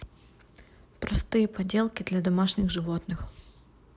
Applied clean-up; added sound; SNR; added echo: none; none; none; none.